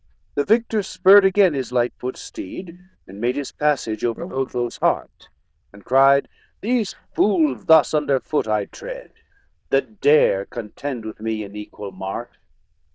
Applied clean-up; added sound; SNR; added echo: neural diffusion model UNIVERSE++.